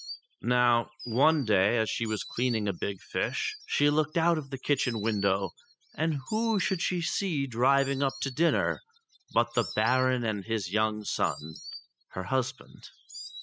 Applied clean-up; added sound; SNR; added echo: classical method spectral subtraction.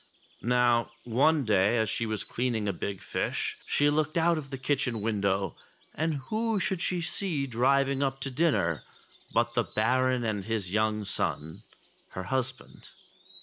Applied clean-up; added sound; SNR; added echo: none; Insect; 17 dB; none.